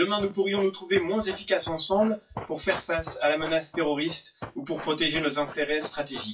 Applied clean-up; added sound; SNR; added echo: classical method WPE with log-MMSE.